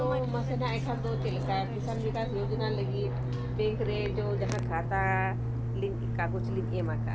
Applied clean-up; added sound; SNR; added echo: none; Fixed-wing aircraft, airplane; -2 dB; none.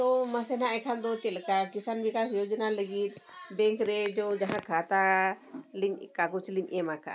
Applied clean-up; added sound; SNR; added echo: none; none; none; none.